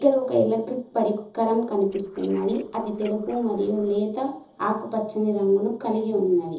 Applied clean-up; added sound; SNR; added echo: neural separator model SepFormer DNS4.